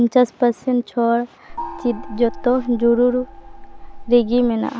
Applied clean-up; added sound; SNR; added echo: none; Gong; 12 dB; none.